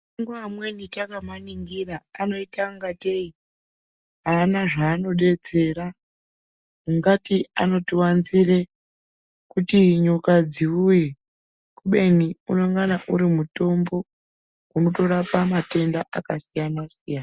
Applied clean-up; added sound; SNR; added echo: none; none; none; none.